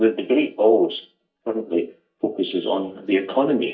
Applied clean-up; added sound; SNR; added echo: neural mask model DeepFilterNet 3.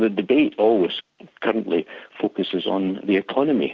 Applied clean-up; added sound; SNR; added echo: none; none; none; none.